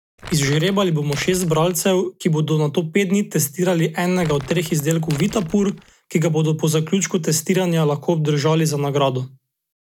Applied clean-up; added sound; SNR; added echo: none; Crumpling, crinkling; 18 dB; none.